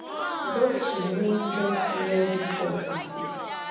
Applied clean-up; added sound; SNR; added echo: none; Crowd; 3 dB; reverberation time 1.1 s.